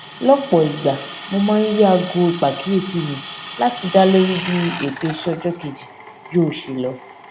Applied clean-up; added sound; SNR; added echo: none; Drill; 11 dB; none.